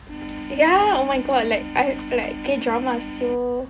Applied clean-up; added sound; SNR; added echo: none; Organ; 11 dB; none.